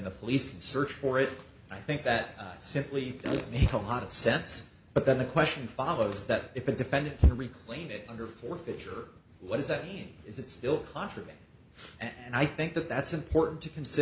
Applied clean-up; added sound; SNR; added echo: none; Fart; 9 dB; none.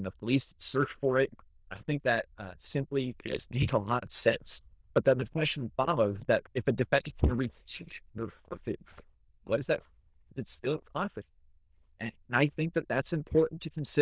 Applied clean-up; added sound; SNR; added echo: neural diffusion model UNIVERSE++.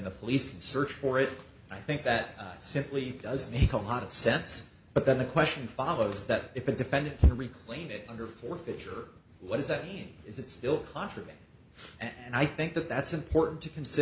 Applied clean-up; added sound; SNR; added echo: none; none; none; none.